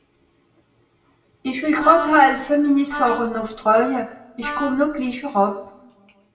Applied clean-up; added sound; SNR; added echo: none; Wind instrument, woodwind instrument; 11 dB; reverberation time 0.9 s.